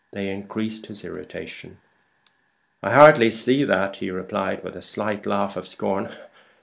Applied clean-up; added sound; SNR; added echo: none; none; none; none.